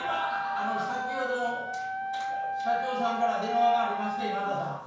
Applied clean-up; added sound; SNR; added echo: none; Wind instrument, woodwind instrument; 2 dB; reverberation time 0.5 s.